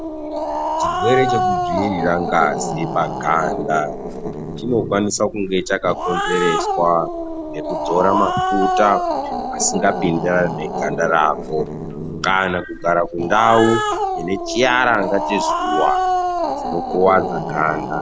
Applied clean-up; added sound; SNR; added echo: none; Growling; 3 dB; none.